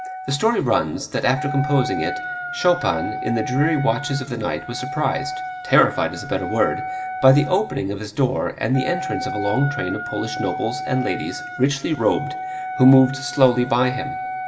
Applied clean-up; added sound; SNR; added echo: none; Wind instrument, woodwind instrument; 9 dB; reverberation time 1.2 s.